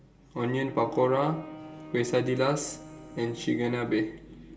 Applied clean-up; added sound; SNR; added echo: none; Bowed string instrument; 16 dB; reverberation time 2.7 s.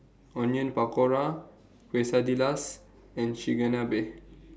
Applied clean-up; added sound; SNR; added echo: none; none; none; none.